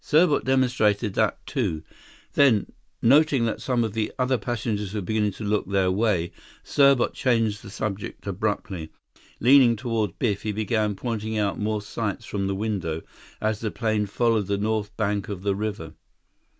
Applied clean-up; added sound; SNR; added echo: none; none; none; none.